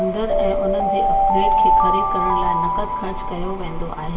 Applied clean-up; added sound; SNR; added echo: none; Alarm; -4 dB; reverberation time 2.0 s.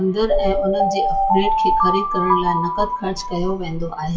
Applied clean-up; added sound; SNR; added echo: classical method WPE with log-MMSE.